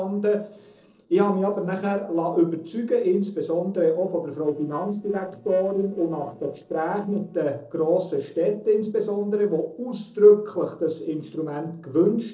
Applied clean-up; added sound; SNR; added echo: neural separator model SepFormer DNS4.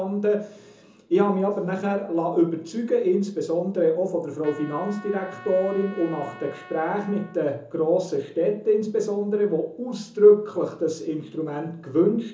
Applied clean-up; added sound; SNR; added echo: none; Trumpet; 20 dB; reverberation time 0.6 s.